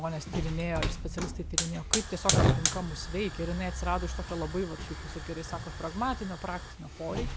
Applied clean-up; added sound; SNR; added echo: none; Hiss / Fire; -2 dB; none.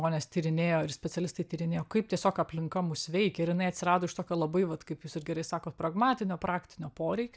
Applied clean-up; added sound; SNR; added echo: none; none; none; none.